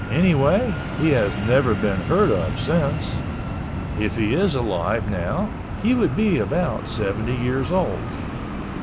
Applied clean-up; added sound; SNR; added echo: none; Fixed-wing aircraft, airplane; 5 dB; none.